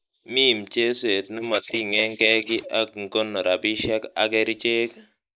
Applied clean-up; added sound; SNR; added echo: neural mask model Resemble Enhance denoiser.